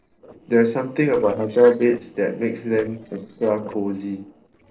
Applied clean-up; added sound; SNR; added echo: neural separator model SepFormer DNS4.